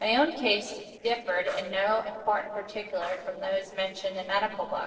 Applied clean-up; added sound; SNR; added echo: neural separator model SepFormer DNS4.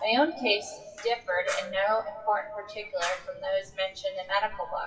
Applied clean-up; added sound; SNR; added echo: classical method WPE with log-MMSE.